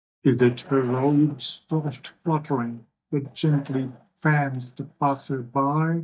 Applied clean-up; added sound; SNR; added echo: neural mask model DeepFilterNet 3.